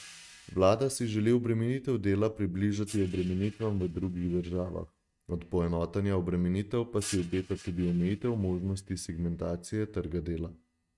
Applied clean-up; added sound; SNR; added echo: neural mask model RNNoise.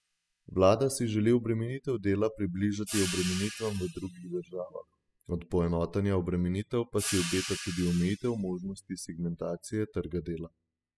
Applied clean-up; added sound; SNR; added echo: classical method spectral subtraction.